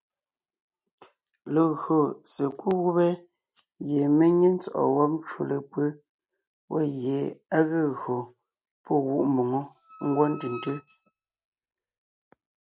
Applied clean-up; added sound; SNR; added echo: neural mask model RNNoise.